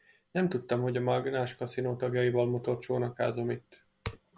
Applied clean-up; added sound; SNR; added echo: none; none; none; none.